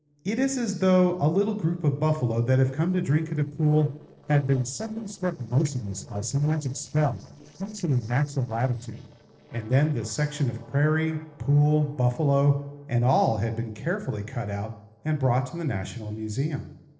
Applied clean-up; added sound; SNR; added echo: neural separator model SepFormer DNS4.